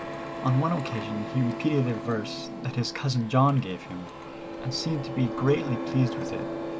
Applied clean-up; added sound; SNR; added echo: none; Printer; 7 dB; none.